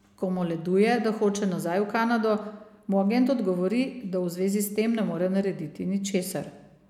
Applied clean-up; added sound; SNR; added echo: none; none; none; none.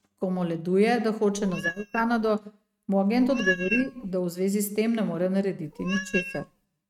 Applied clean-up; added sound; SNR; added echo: neural mask model RNNoise.